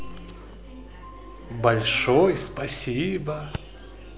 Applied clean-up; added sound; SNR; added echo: none; none; none; none.